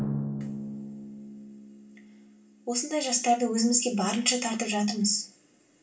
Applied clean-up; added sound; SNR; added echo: none; Drum; 10 dB; reverberation time 0.2 s.